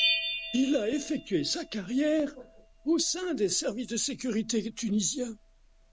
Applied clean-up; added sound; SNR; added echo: none; Bell; 8 dB; none.